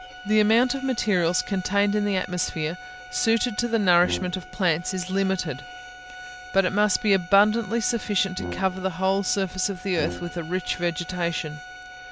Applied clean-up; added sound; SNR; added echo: none; Brass instrument + Bowed string instrument; 14 dB; none.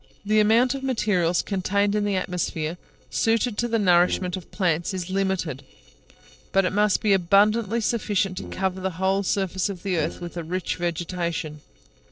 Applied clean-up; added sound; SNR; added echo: neural separator model SepFormer DNS4.